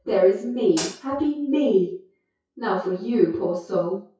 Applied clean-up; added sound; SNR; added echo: classical method WPE with log-MMSE.